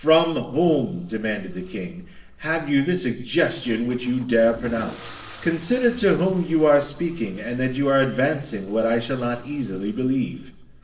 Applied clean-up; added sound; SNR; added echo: neural separator model SepFormer DNS4.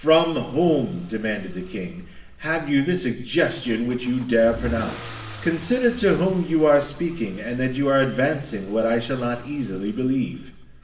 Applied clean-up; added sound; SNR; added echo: none; Engine starting / Accelerating, revving, vroom / Car; 18 dB; reverberation time 0.9 s.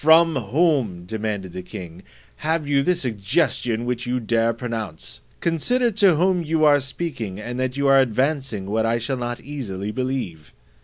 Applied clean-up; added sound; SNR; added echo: none; none; none; none.